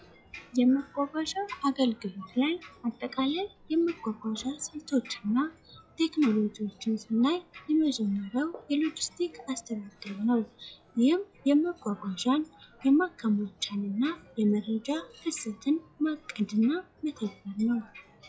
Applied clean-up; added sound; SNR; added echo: classical method log-MMSE.